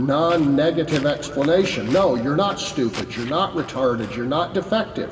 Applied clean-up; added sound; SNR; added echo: none; Walk, footsteps; 17 dB; reverberation time 2.3 s.